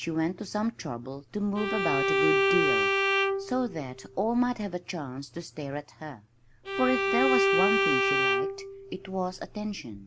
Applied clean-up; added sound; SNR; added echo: none; Bowed string instrument; -4 dB; none.